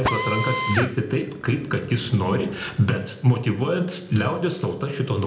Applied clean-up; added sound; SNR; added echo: none; Drill; 7 dB; reverberation time 0.7 s.